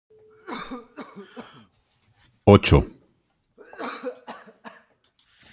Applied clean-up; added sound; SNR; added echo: none; Cough; 16 dB; none.